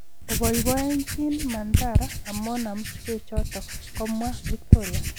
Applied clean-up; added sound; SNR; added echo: none; Writing; -4 dB; none.